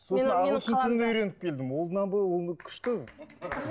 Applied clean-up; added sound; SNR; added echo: none; none; none; none.